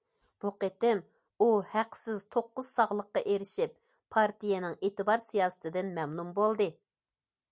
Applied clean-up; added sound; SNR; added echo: none; none; none; none.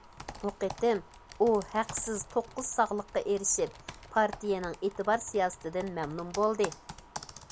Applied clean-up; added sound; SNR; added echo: none; Computer keyboard; 15 dB; none.